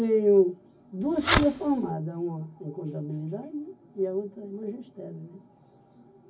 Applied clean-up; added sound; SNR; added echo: none; Fireworks; 0 dB; reverberation time 0.4 s.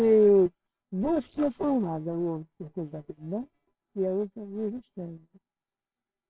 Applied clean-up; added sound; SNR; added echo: neural separator model SepFormer WHAMR!.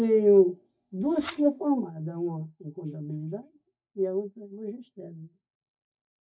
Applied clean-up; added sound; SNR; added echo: neural mask model DeepFilterNet 3.